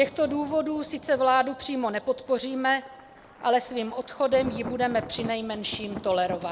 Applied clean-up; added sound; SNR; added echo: none; Thunder; 15 dB; none.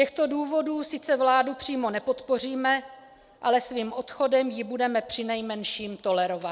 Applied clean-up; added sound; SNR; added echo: none; none; none; none.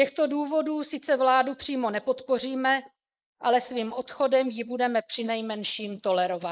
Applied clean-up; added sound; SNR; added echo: neural mask model Resemble Enhance denoiser.